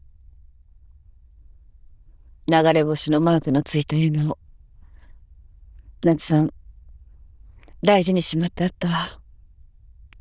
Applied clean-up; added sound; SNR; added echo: neural diffusion model UNIVERSE++.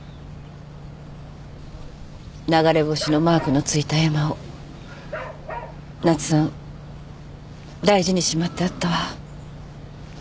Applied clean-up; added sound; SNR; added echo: none; Bark; 13 dB; none.